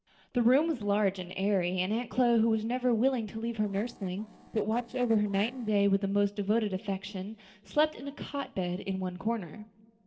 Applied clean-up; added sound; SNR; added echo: neural separator model SepFormer DNS4.